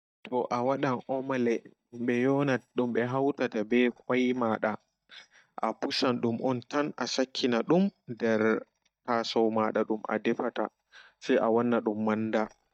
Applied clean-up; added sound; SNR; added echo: neural mask model DeepFilterNet 3.